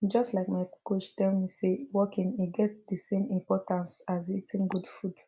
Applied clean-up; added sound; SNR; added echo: none; none; none; none.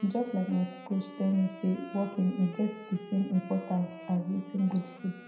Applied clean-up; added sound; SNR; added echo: none; Wind instrument, woodwind instrument; 16 dB; reverberation time 0.7 s.